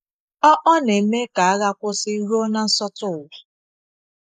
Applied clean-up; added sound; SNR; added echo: neural mask model Resemble Enhance denoiser.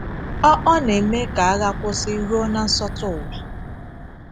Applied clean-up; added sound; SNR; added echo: none; Wind / Breathing; 7 dB; none.